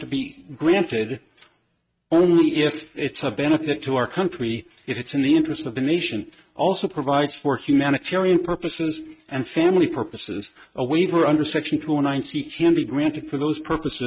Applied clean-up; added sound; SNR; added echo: neural mask model RNNoise.